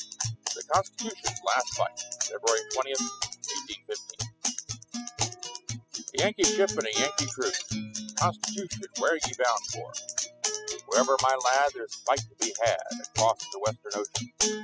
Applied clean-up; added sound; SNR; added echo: classical method spectral subtraction.